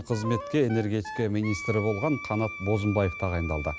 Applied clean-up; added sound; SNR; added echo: none; Wind instrument, woodwind instrument; 11 dB; none.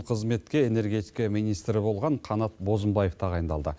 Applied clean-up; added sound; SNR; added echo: none; none; none; none.